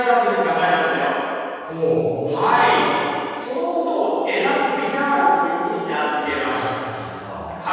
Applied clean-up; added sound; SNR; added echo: none; none; none; reverberation time 2.1 s.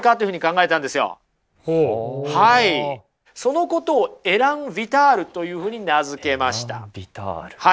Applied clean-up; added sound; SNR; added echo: none; none; none; none.